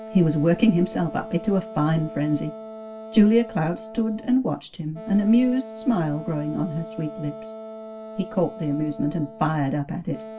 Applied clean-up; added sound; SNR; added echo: none; Wind instrument, woodwind instrument; 14 dB; reverberation time 0.2 s.